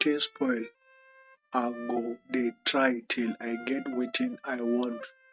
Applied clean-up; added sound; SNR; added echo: neural mask model RNNoise.